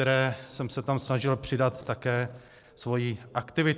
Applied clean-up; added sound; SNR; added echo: neural separator model SepFormer DNS4.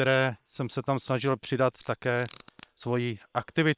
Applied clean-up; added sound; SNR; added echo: neural separator model SepFormer WHAM!.